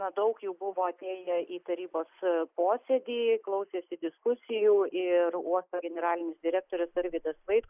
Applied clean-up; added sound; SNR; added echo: neural mask model Resemble Enhance denoiser.